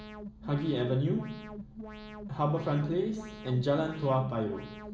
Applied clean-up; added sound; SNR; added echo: none; Alarm; 12 dB; reverberation time 1.3 s.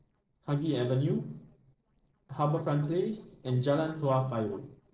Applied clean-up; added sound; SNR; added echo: neural separator model SepFormer DNS4.